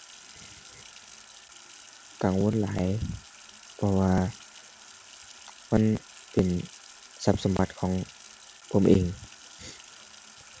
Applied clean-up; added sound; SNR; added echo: none; Sink (filling or washing); 20 dB; none.